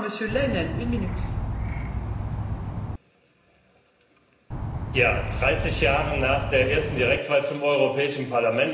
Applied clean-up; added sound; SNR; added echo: none; Insect; 3 dB; reverberation time 0.9 s.